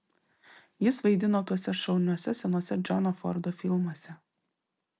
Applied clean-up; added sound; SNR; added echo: none; none; none; none.